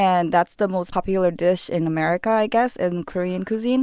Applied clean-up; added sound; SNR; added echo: none; none; none; none.